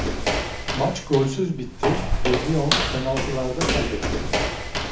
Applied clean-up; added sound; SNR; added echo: none; Walk, footsteps; -1 dB; reverberation time 0.4 s.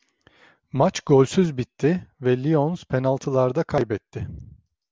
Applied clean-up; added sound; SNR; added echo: none; none; none; none.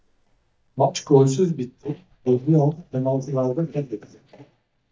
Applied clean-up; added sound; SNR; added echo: neural mask model DeepFilterNet 3.